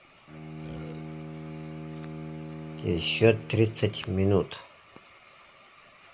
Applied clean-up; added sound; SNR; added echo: none; Burping, eructation + Bowed string instrument; 12 dB; none.